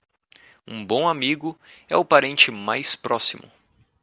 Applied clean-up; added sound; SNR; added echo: none; none; none; none.